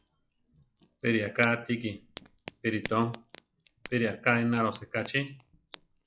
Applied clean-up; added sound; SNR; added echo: classical method log-MMSE.